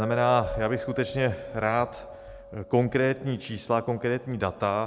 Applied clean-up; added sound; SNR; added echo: none; Chink, clink; 12 dB; none.